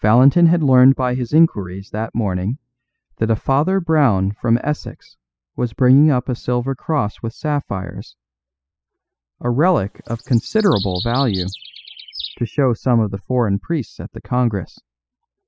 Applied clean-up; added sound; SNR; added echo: classical method spectral subtraction.